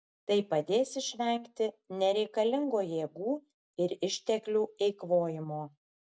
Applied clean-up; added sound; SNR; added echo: none; none; none; none.